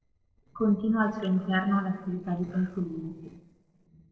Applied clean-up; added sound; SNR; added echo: neural separator model SepFormer DNS4.